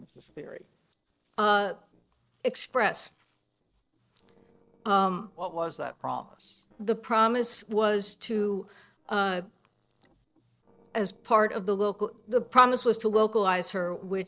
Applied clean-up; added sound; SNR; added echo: neural separator model SepFormer DNS4.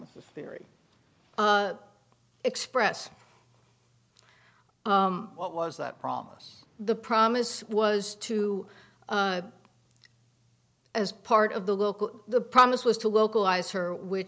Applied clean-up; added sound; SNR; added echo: none; none; none; none.